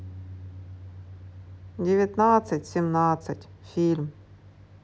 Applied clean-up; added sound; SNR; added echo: none; Bass guitar; 18 dB; none.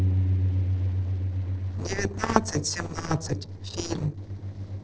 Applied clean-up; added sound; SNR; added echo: neural separator model SepFormer DNS4.